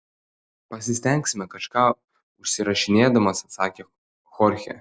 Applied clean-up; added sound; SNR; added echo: none; none; none; none.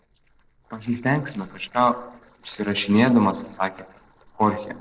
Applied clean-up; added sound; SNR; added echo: neural separator model SepFormer DNS4.